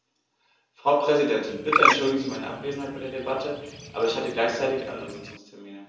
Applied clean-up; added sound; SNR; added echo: none; Bird; 2 dB; reverberation time 0.7 s.